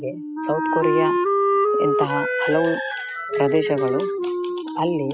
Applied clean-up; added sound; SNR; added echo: classical method spectral subtraction.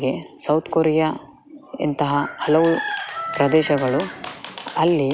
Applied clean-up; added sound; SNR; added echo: none; none; none; none.